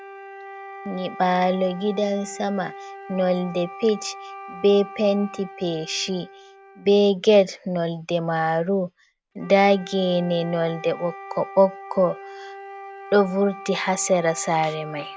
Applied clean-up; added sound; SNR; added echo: none; Wind instrument, woodwind instrument; 16 dB; none.